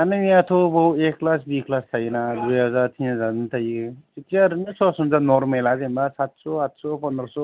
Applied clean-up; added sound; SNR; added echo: none; none; none; none.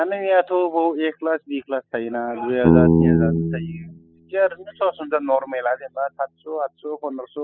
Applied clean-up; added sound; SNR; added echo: classical method spectral subtraction.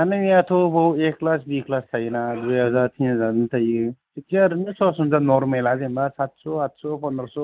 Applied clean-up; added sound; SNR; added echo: neural mask model Resemble Enhance denoiser.